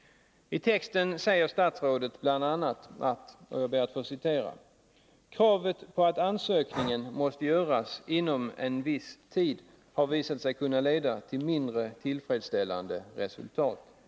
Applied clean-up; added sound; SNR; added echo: none; Breathing; 17 dB; none.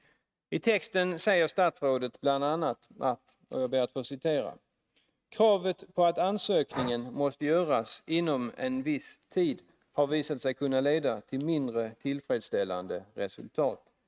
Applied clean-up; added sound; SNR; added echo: neural mask model RNNoise.